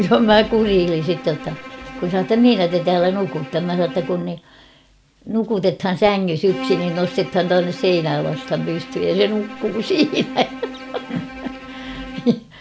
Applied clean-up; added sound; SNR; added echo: none; Bowed string instrument; 14 dB; none.